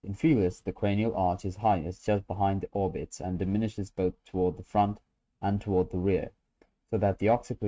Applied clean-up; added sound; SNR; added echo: neural mask model RNNoise.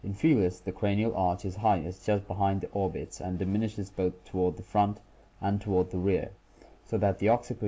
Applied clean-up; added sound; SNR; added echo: none; none; none; none.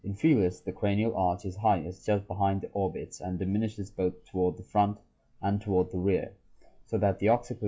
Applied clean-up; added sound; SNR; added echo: classical method log-MMSE.